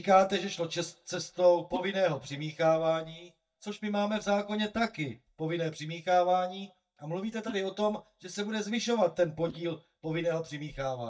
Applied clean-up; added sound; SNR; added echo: neural mask model DeepFilterNet 3.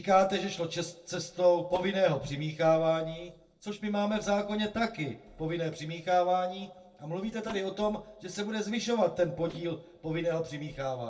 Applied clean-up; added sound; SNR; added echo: neural separator model SepFormer DNS4.